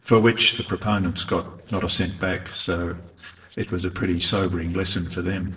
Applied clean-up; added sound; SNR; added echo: neural separator model SepFormer DNS4.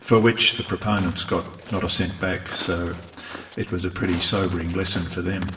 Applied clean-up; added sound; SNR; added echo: none; Walk, footsteps; 16 dB; reverberation time 0.9 s.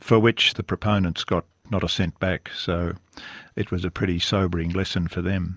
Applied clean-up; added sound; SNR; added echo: none; none; none; none.